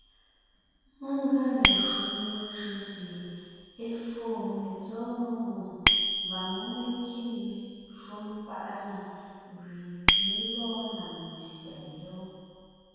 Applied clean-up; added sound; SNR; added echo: none; Bicycle bell; -2 dB; reverberation time 2.1 s.